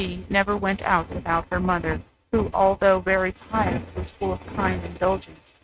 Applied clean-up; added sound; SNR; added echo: neural mask model RNNoise.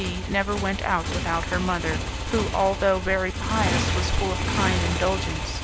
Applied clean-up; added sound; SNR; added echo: none; Motorcycle; 1 dB; none.